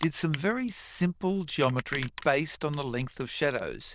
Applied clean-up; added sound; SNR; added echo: neural diffusion model UNIVERSE++.